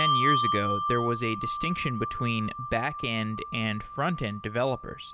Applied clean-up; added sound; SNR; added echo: none; Bell; 1 dB; none.